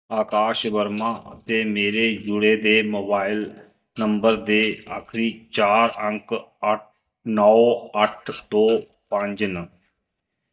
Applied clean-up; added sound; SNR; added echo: neural mask model DeepFilterNet 3.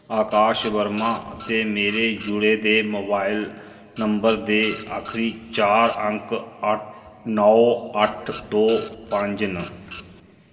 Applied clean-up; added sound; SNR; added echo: none; Printer; 17 dB; reverberation time 2.0 s.